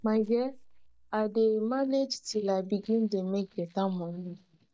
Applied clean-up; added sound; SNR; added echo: neural mask model DeepFilterNet 3.